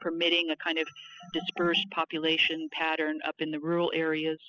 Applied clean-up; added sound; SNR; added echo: classical method spectral subtraction.